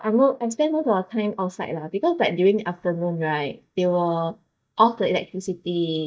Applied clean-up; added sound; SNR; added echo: neural mask model DeepFilterNet 3.